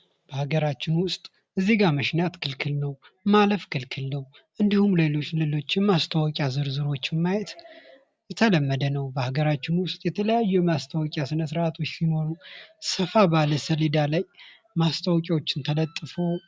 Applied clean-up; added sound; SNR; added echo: none; none; none; none.